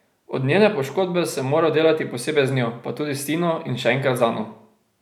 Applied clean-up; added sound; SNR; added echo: none; none; none; none.